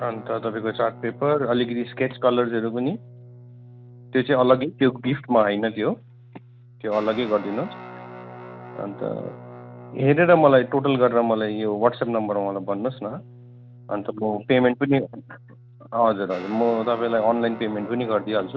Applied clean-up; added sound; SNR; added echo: none; Guitar; 18 dB; none.